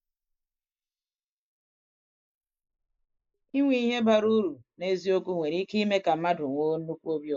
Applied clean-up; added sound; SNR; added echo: neural mask model Resemble Enhance denoiser.